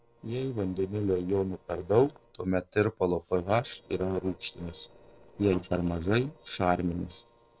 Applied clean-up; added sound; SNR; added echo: neural separator model SepFormer DNS4.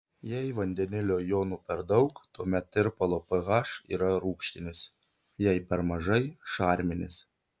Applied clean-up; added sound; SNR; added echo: none; none; none; none.